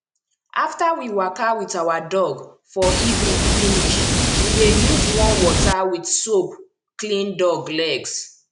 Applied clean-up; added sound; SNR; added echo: none; Water; -5 dB; none.